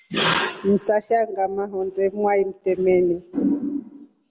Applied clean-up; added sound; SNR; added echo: none; none; none; none.